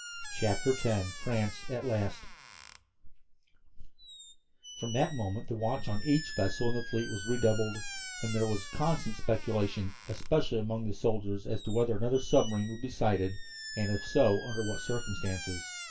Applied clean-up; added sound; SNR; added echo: none; Squeak; 14 dB; reverberation time 0.2 s.